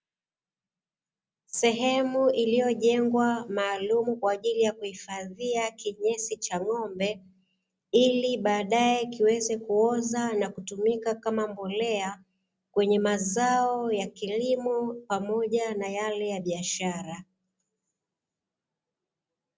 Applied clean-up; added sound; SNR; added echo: none; none; none; none.